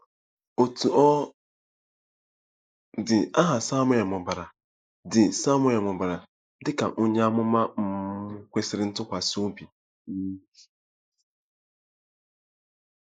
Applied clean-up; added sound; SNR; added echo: neural mask model Resemble Enhance denoiser.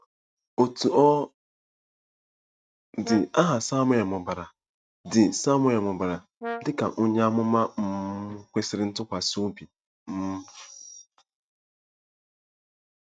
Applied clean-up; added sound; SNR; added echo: neural mask model RNNoise.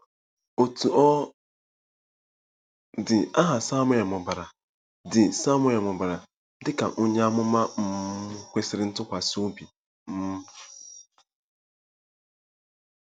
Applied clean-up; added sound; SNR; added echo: none; none; none; none.